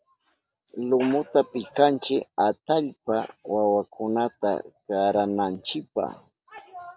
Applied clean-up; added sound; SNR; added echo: none; none; none; none.